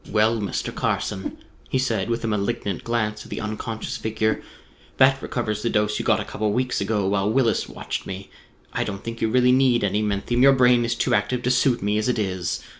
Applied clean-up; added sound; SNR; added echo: none; Whoosh, swoosh, swish; 14 dB; none.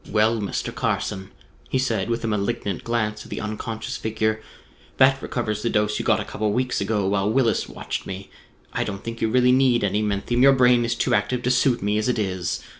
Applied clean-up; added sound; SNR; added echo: none; none; none; none.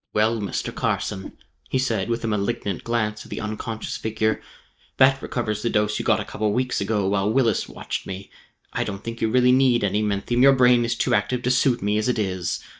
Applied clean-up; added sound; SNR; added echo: neural mask model DeepFilterNet 3.